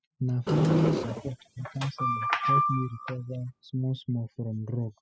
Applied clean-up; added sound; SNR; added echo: classical method spectral subtraction.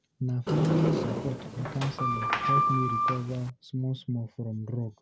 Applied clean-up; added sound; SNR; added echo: none; Sliding door; -2 dB; none.